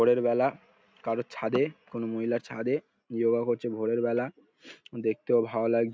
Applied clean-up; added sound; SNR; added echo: none; none; none; none.